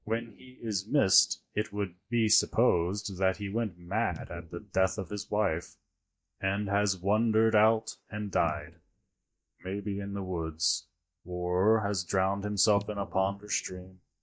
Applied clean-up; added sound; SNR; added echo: neural mask model DeepFilterNet 3.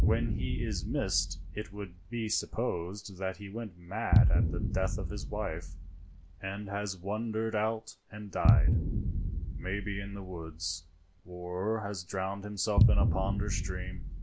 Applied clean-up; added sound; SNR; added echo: none; Boom; -4 dB; none.